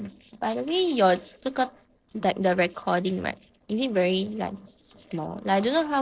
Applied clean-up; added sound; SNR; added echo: neural separator model SepFormer DNS4.